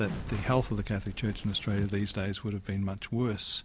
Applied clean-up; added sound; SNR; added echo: none; Crackle; 10 dB; none.